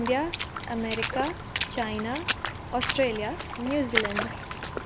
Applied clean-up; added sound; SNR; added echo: none; Water / Splash, splatter; 3 dB; none.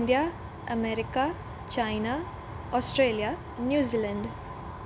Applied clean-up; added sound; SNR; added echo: none; none; none; none.